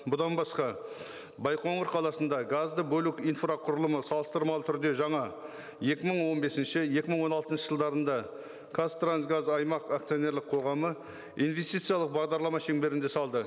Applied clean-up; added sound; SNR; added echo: none; none; none; none.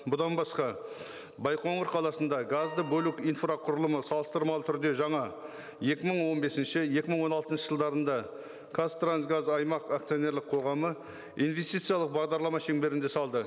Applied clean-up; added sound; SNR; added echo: none; Wind instrument, woodwind instrument; 17 dB; none.